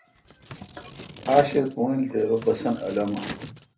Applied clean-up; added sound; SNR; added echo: none; Scissors; 15 dB; reverberation time 0.3 s.